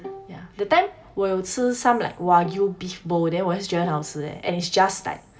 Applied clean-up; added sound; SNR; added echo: none; Bowed string instrument; 20 dB; reverberation time 0.3 s.